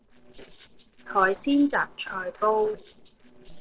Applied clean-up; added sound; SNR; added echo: neural separator model SepFormer DNS4.